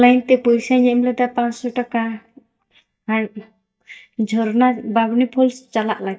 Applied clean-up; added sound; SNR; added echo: neural mask model DeepFilterNet 3.